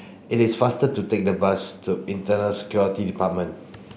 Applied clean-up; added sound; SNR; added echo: none; none; none; none.